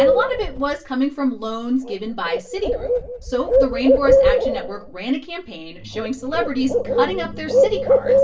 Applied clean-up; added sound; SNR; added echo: none; Bird; -4 dB; reverberation time 0.2 s.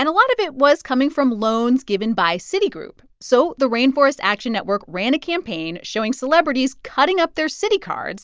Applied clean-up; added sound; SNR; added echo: none; none; none; none.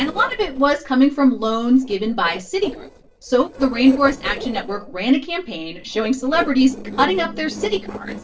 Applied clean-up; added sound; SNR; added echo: neural separator model SepFormer DNS4.